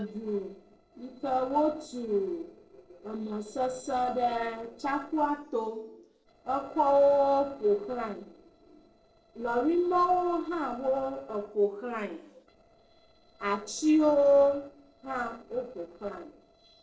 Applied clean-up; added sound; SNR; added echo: neural separator model SepFormer DNS4.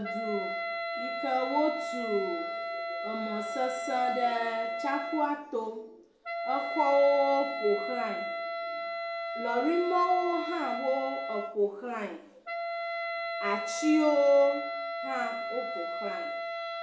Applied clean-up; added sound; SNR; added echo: none; Wind instrument, woodwind instrument; 4 dB; reverberation time 0.5 s.